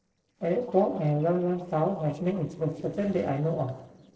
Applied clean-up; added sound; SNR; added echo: neural separator model SepFormer DNS4.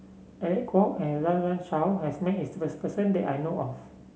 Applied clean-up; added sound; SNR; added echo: none; none; none; none.